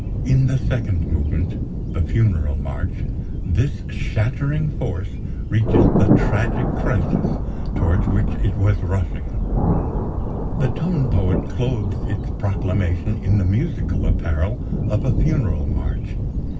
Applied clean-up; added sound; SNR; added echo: none; Thunder; -1 dB; reverberation time 0.4 s.